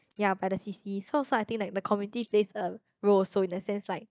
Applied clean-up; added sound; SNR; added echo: neural mask model DeepFilterNet 3.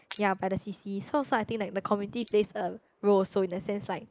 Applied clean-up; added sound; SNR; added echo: neural mask model Resemble Enhance denoiser.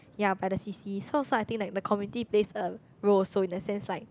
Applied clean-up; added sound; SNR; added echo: none; none; none; none.